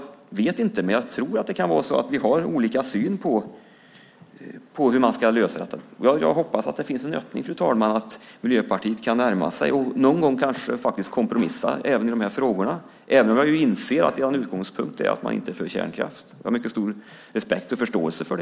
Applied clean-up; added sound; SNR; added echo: none; none; none; none.